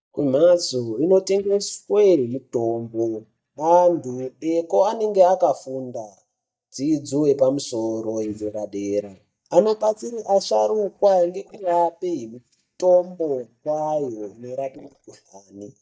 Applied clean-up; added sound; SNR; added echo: neural mask model DeepFilterNet 3.